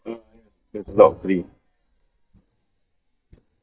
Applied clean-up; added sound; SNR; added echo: neural mask model DeepFilterNet 3.